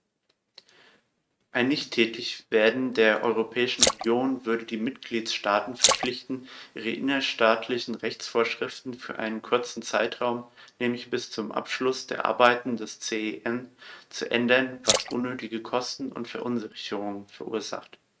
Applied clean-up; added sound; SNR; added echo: neural mask model RNNoise.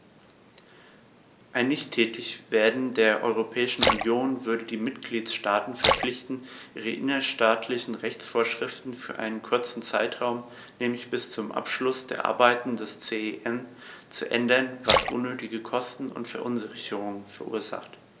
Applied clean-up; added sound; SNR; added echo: none; Splash, splatter; 1 dB; none.